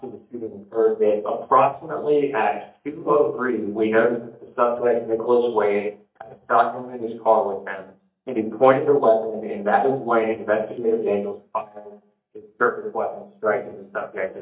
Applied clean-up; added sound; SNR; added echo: neural mask model DeepFilterNet 3.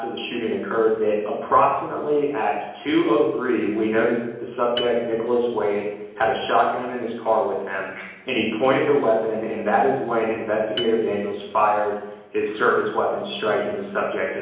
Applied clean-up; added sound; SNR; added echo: none; Piano; 16 dB; reverberation time 1.0 s.